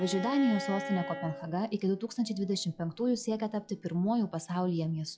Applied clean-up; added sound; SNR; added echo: classical method log-MMSE.